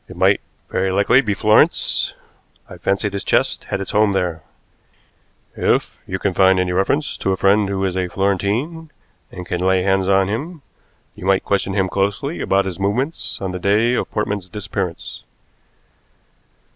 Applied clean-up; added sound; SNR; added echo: none; none; none; none.